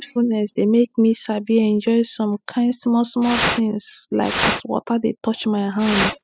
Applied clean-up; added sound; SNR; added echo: classical method spectral subtraction.